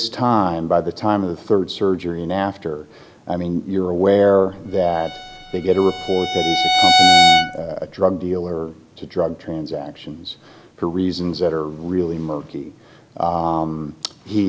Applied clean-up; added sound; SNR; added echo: none; Bowed string instrument; -3 dB; none.